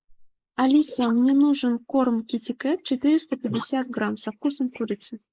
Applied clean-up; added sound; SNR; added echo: neural mask model Resemble Enhance denoiser.